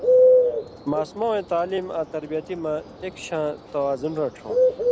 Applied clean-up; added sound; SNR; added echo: none; Bird; -4 dB; none.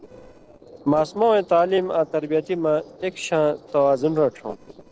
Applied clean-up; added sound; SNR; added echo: neural separator model SepFormer DNS4.